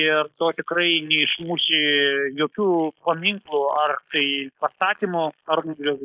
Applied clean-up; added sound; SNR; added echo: neural mask model Resemble Enhance denoiser.